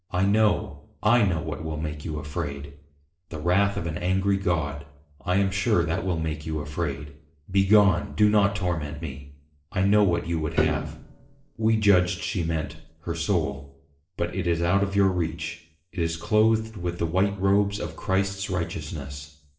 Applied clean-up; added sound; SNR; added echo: neural separator model SepFormer DNS4.